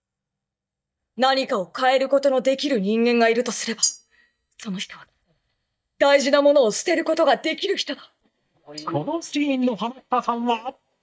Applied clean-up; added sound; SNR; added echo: neural mask model DeepFilterNet 3.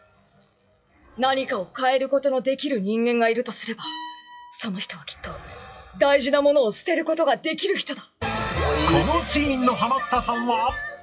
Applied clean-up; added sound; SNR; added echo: classical method WPE with log-MMSE.